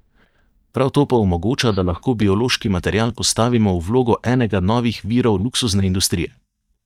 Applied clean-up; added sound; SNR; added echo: neural mask model DeepFilterNet 3.